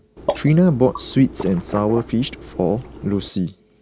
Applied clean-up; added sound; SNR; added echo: none; Water / Liquid; 11 dB; none.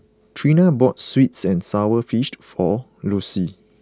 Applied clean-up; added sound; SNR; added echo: none; none; none; none.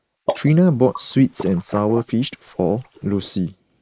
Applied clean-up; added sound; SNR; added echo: neural mask model Resemble Enhance denoiser.